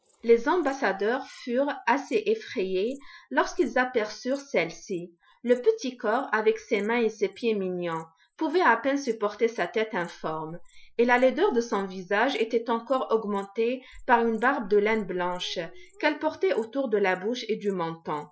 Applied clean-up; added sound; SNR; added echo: classical method Wiener filter.